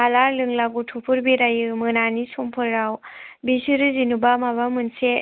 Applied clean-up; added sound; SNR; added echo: none; none; none; none.